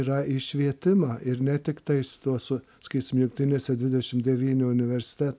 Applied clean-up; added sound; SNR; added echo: none; none; none; none.